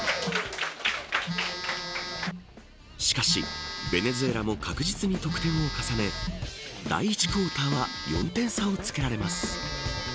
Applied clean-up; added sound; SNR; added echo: none; Telephone; 8 dB; none.